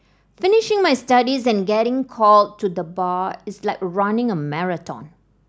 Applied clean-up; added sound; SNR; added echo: none; none; none; none.